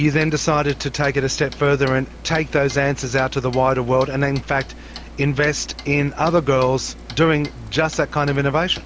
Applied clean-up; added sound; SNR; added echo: none; Clock; 16 dB; none.